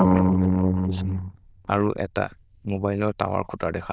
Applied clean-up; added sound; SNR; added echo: neural diffusion model UNIVERSE++.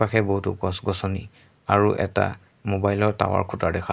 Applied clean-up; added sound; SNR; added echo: none; none; none; none.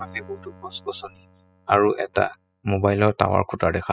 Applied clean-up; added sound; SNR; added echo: classical method spectral subtraction.